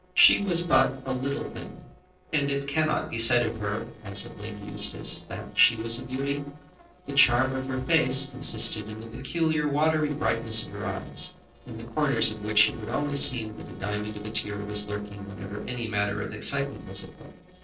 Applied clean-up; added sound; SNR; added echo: neural separator model SepFormer DNS4.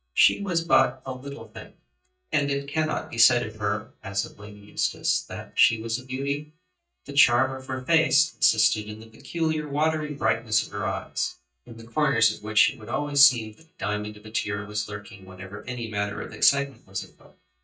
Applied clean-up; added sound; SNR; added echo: neural mask model DeepFilterNet 3.